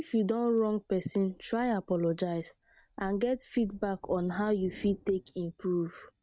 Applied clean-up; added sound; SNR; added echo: neural mask model RNNoise.